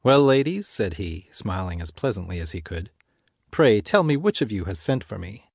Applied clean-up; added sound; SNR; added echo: none; none; none; none.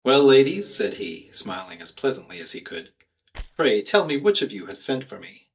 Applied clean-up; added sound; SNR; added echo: neural mask model DeepFilterNet 3.